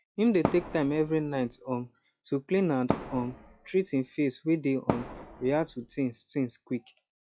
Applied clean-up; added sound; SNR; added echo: classical method log-MMSE.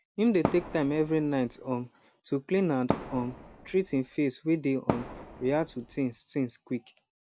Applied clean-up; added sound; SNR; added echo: none; Fireworks; 7 dB; none.